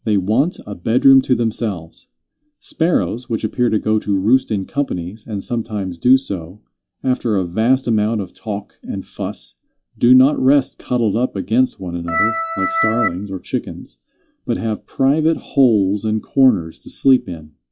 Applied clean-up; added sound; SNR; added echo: classical method log-MMSE.